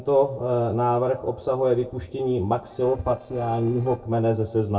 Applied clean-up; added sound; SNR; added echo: neural separator model SepFormer DNS4.